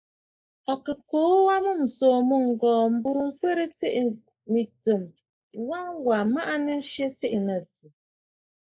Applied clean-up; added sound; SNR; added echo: neural mask model Resemble Enhance denoiser.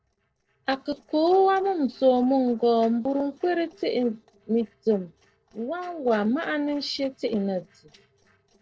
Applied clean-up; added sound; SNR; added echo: neural separator model SepFormer DNS4.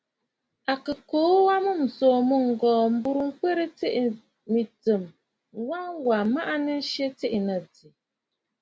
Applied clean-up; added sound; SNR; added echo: none; none; none; none.